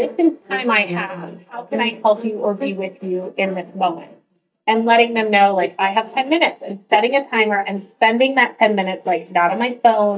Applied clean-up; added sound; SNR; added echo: neural mask model DeepFilterNet 3.